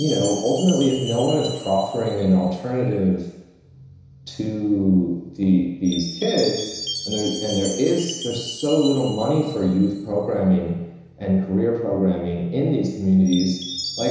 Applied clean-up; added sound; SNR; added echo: none; Chime; 14 dB; reverberation time 1.0 s.